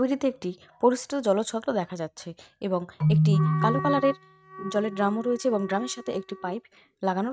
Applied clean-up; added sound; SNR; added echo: neural mask model RNNoise.